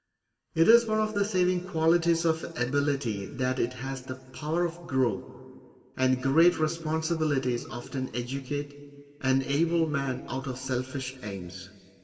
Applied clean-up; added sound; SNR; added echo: none; none; none; reverberation time 1.8 s.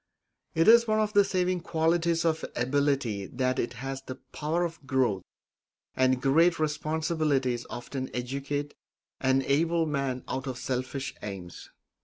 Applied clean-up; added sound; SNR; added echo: none; none; none; none.